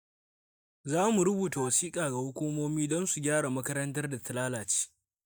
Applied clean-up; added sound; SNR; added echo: neural mask model DeepFilterNet 3.